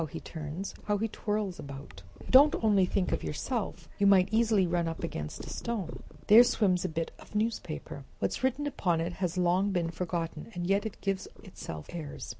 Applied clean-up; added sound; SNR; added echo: none; Purr; 12 dB; none.